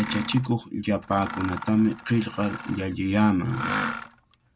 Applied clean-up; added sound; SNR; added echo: none; Mechanisms; 9 dB; none.